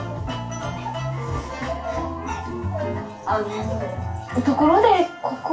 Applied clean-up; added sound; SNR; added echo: none; none; none; reverberation time 0.2 s.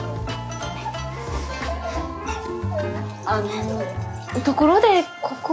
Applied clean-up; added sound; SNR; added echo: none; none; none; none.